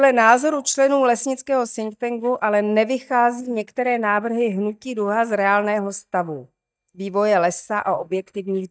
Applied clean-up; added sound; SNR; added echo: neural mask model DeepFilterNet 3.